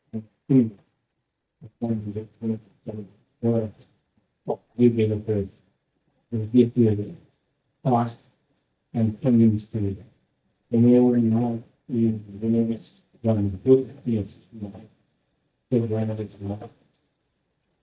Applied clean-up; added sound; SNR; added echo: neural mask model DeepFilterNet 3.